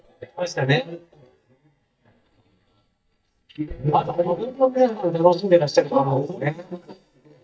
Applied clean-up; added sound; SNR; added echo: neural mask model DeepFilterNet 3.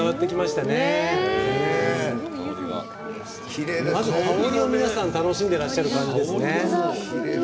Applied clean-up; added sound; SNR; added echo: none; none; none; none.